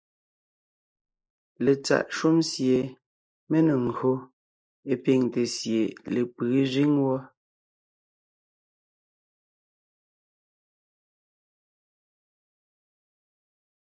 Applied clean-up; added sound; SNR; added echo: neural mask model Resemble Enhance denoiser.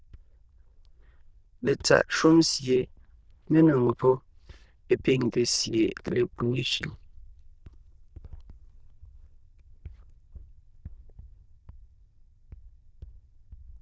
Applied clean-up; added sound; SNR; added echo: neural diffusion model UNIVERSE++.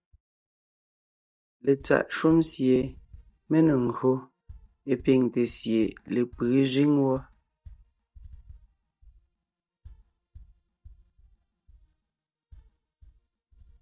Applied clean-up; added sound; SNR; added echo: neural mask model DeepFilterNet 3.